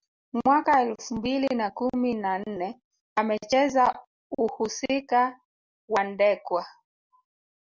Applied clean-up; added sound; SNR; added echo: none; none; none; none.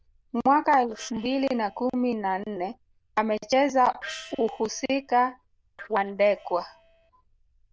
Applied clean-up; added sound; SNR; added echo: neural diffusion model UNIVERSE++.